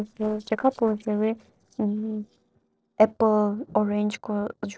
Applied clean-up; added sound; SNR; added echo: neural separator model SepFormer DNS4.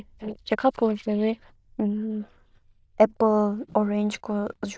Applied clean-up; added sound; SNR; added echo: neural diffusion model UNIVERSE++.